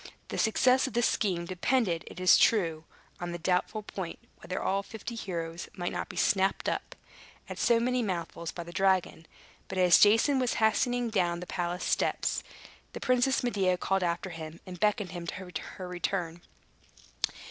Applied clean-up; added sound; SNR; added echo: none; none; none; none.